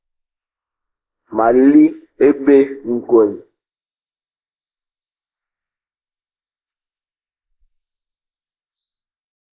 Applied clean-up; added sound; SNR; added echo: neural mask model Resemble Enhance denoiser.